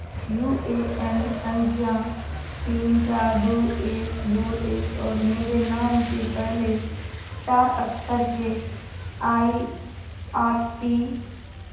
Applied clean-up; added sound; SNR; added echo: none; Truck; 7 dB; reverberation time 0.8 s.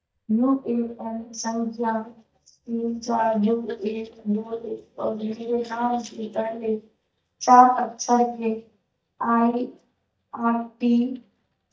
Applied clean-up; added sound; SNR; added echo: neural mask model DeepFilterNet 3.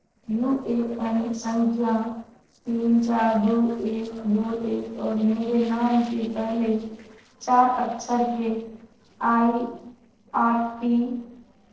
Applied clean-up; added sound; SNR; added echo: neural separator model SepFormer DNS4.